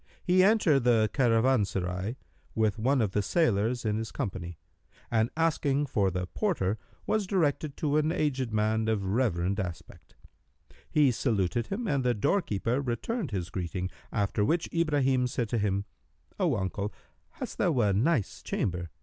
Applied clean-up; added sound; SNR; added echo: none; none; none; none.